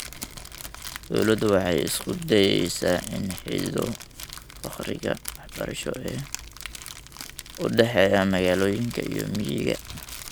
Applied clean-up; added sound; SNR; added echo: none; Crumpling, crinkling; 14 dB; none.